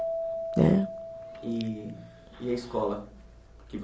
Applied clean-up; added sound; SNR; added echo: none; Keyboard (musical); 8 dB; none.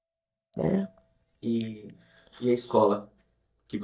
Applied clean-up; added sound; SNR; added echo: neural mask model DeepFilterNet 3.